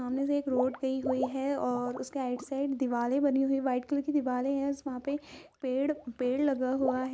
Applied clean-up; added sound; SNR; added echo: none; Water / Liquid; 14 dB; none.